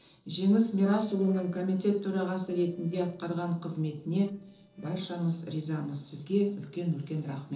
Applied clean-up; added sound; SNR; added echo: neural separator model SepFormer DNS4.